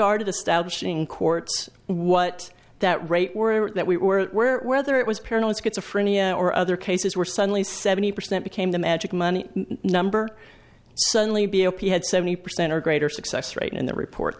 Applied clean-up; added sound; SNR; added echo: none; none; none; none.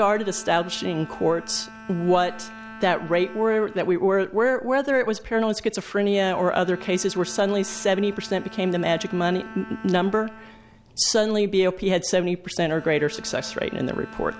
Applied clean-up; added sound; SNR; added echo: none; Bowed string instrument; 19 dB; none.